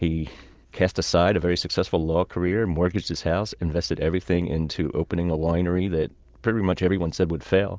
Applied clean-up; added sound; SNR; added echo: none; none; none; none.